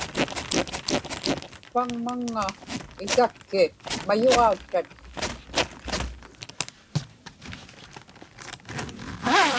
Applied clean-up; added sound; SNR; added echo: none; Zipper (clothing); 1 dB; none.